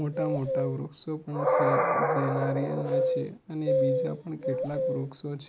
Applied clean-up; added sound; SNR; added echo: none; Bird vocalization, bird call, bird song + Animal; -4 dB; none.